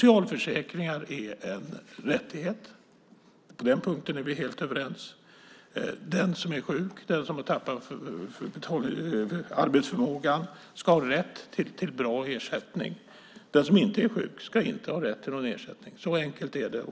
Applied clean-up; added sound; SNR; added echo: none; none; none; none.